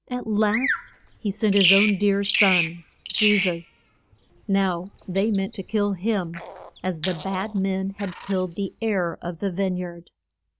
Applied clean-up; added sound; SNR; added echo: none; Bird vocalization, bird call, bird song; 5 dB; none.